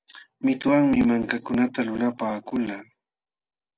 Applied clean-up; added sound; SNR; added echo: none; none; none; none.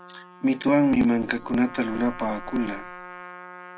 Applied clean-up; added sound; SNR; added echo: none; Bell + Trumpet; 16 dB; none.